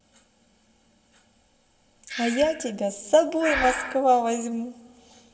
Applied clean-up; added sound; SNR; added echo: none; Breathing; 10 dB; reverberation time 1.5 s.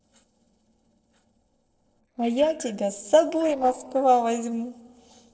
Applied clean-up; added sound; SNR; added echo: neural separator model SepFormer DNS4.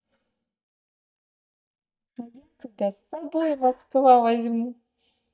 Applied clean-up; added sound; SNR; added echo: neural mask model DeepFilterNet 3.